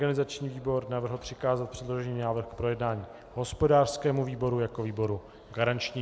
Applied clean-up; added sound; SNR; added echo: none; none; none; none.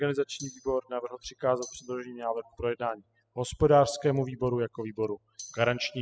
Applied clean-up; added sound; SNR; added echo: classical method spectral subtraction.